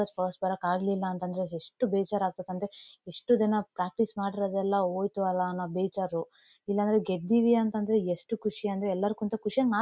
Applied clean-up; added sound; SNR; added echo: none; none; none; none.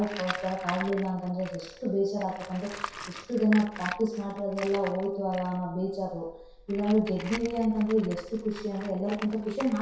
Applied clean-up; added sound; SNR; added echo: none; Tools; 13 dB; reverberation time 0.7 s.